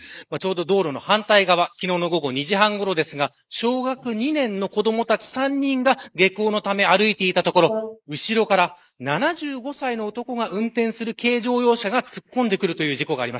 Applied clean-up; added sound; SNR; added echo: neural mask model Resemble Enhance denoiser.